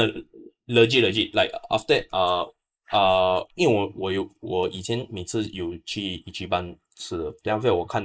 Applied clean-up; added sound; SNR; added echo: neural mask model Resemble Enhance denoiser.